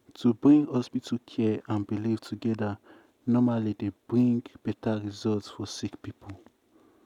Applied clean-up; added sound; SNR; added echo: none; none; none; none.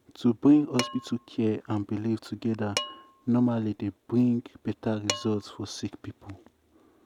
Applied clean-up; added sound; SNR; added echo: none; Dishes, pots, and pans; 13 dB; none.